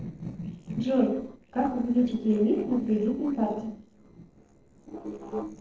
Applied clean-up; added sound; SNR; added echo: neural separator model SepFormer DNS4.